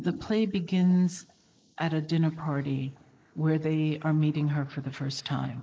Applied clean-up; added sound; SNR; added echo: neural mask model Resemble Enhance denoiser.